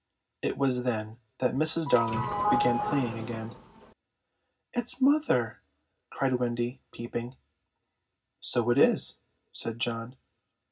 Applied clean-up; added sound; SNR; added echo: none; Sliding door / Doorbell; 1 dB; reverberation time 0.4 s.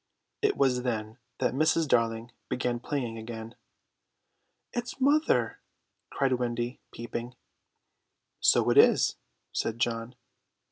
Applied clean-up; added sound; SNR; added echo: none; none; none; none.